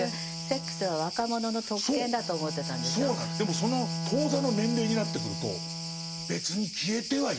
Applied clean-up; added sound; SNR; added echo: none; Bowed string instrument + Cricket; 4 dB; none.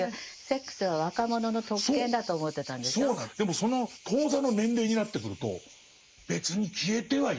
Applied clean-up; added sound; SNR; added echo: neural mask model Resemble Enhance denoiser.